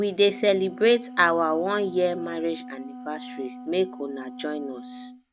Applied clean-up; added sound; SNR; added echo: none; Wind instrument, woodwind instrument; 15 dB; none.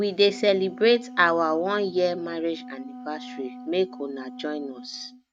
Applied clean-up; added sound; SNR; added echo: neural mask model RNNoise.